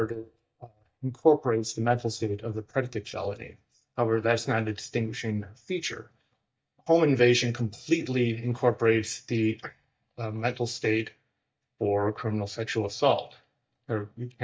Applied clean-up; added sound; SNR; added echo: neural mask model DeepFilterNet 3.